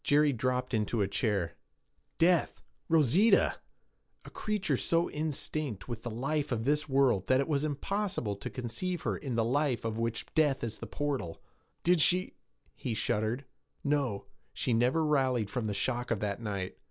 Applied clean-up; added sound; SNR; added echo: none; none; none; none.